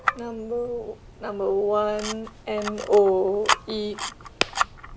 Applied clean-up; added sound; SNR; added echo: none; Camera; 6 dB; none.